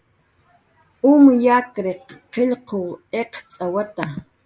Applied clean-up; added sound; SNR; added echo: none; none; none; none.